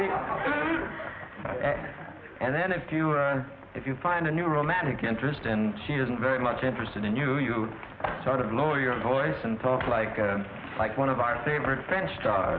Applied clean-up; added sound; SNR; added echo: none; none; none; none.